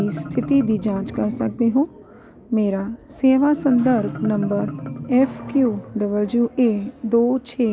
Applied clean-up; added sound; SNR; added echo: none; Marimba, xylophone; 13 dB; none.